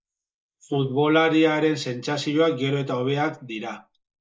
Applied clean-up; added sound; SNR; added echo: neural mask model Resemble Enhance denoiser.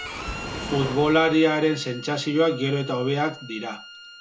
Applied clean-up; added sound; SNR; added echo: none; Bowed string instrument + Waves, surf; 13 dB; none.